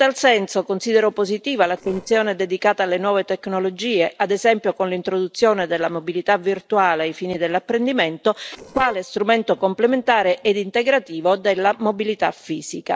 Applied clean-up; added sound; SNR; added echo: neural separator model SepFormer DNS4.